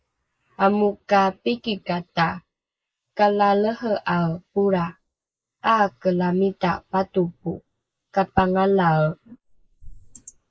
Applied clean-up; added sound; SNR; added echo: neural mask model Resemble Enhance denoiser.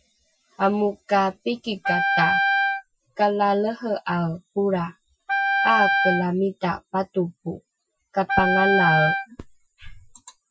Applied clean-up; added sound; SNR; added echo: classical method Wiener filter.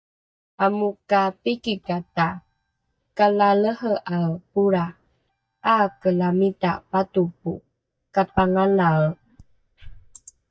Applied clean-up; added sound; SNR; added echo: neural mask model DeepFilterNet 3.